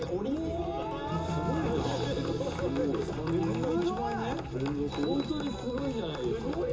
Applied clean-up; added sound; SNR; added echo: none; Fire; 16 dB; reverberation time 0.2 s.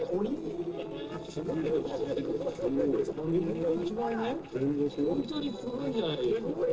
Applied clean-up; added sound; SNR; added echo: neural separator model SepFormer DNS4.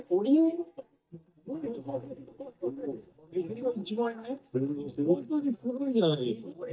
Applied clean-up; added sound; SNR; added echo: neural mask model DeepFilterNet 3.